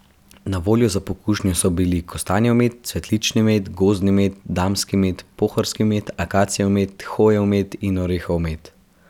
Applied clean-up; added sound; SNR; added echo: none; none; none; none.